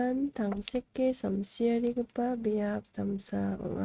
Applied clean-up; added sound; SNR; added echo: neural mask model RNNoise.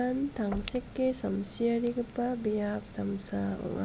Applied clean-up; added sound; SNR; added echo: none; Knock; 17 dB; none.